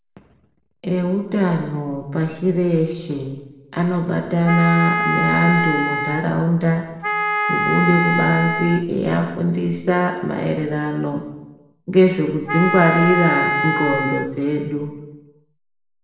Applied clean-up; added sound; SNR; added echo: none; Wind instrument, woodwind instrument; 1 dB; reverberation time 0.9 s.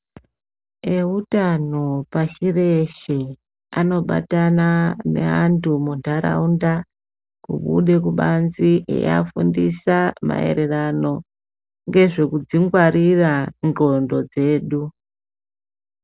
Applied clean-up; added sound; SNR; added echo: none; none; none; none.